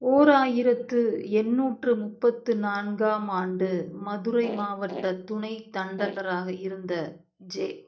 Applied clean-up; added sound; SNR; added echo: neural mask model DeepFilterNet 3.